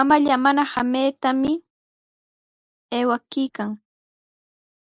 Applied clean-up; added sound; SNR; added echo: neural mask model Resemble Enhance denoiser.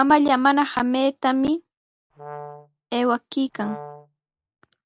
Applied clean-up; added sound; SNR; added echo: none; Brass instrument; 18 dB; none.